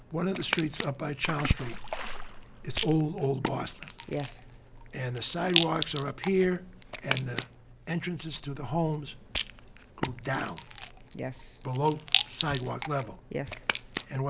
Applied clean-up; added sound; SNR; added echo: none; Water / Splash, splatter + Rattle; 3 dB; none.